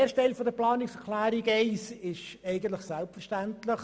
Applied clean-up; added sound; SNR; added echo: none; none; none; none.